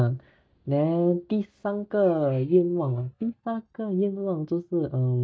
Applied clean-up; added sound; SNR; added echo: neural mask model DeepFilterNet 3.